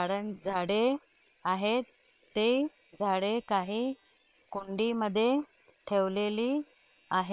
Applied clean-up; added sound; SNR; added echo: neural separator model SepFormer WHAM!.